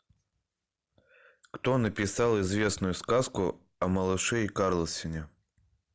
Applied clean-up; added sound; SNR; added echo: none; none; none; none.